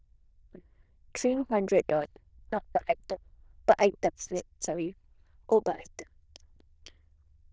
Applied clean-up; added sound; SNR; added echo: neural diffusion model UNIVERSE++.